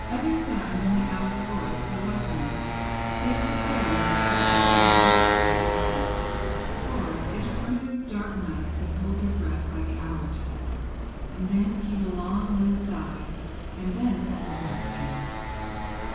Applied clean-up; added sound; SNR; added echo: none; Motorcycle; -4 dB; reverberation time 1.0 s.